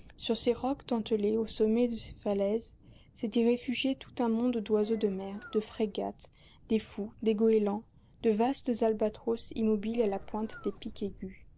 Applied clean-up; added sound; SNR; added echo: none; Engine + Thunder; 20 dB; none.